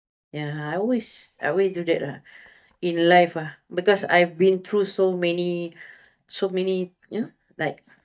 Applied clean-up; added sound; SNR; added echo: neural mask model DeepFilterNet 3.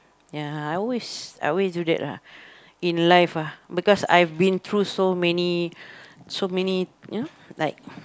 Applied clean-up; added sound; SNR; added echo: none; none; none; none.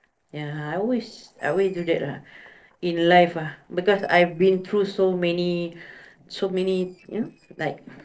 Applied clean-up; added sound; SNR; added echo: neural separator model SepFormer DNS4.